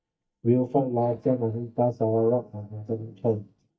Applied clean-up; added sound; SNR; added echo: neural mask model DeepFilterNet 3.